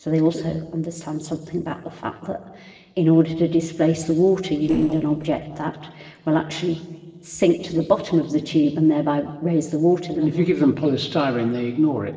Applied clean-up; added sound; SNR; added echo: neural separator model SepFormer DNS4.